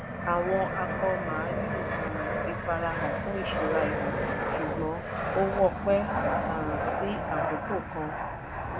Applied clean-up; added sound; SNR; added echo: none; Fixed-wing aircraft, airplane; -1 dB; none.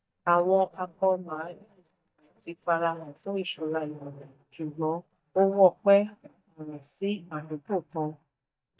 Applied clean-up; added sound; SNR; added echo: neural mask model DeepFilterNet 3.